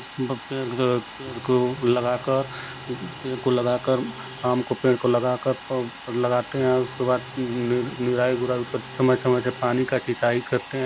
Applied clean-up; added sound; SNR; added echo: none; Race car, auto racing / Engine starting + Domestic sounds, home sounds; 15 dB; none.